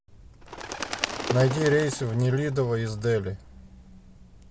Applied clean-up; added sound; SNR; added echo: none; Bird; 9 dB; none.